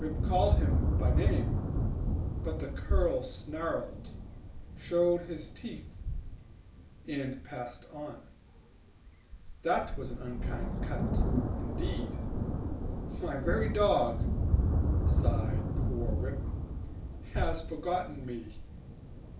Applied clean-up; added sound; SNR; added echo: none; Thunder; -3 dB; reverberation time 0.4 s.